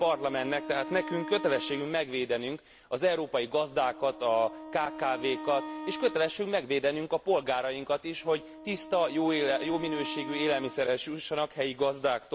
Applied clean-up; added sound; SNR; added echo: none; Wind instrument, woodwind instrument; 13 dB; none.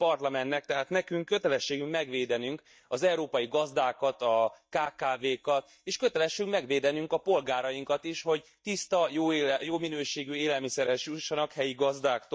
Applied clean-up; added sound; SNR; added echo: neural mask model DeepFilterNet 3.